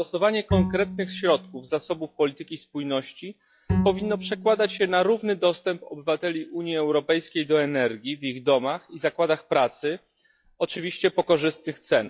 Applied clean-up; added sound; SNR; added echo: classical method log-MMSE.